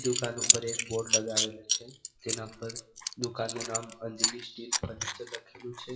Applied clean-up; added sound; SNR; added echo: classical method WPE with log-MMSE.